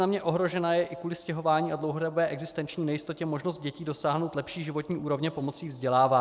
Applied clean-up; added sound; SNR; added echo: none; none; none; none.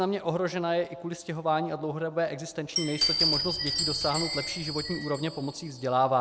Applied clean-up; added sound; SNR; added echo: none; Glass; 1 dB; none.